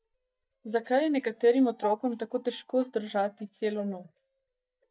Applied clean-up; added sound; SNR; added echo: neural mask model DeepFilterNet 3.